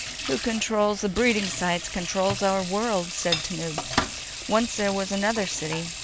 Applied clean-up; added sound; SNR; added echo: none; Sink (filling or washing) / Water tap, faucet; 6 dB; none.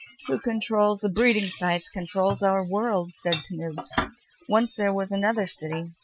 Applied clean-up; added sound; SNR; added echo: classical method Wiener filter.